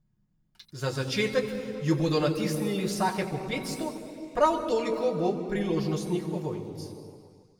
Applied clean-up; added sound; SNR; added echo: none; none; none; reverberation time 2.2 s.